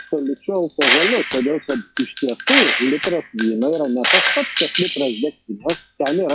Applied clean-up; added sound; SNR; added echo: classical method log-MMSE.